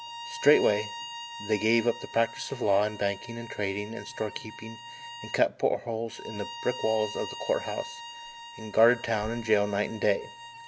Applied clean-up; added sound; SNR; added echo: none; Bowed string instrument; 13 dB; none.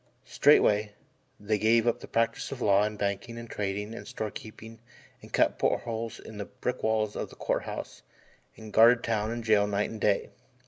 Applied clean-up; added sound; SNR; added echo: none; none; none; none.